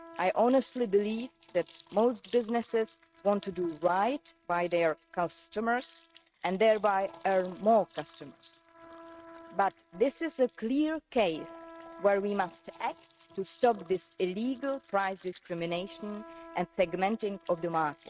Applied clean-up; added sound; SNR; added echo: neural mask model RNNoise.